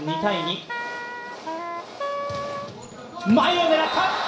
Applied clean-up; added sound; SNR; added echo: none; Wind instrument, woodwind instrument; 6 dB; reverberation time 0.5 s.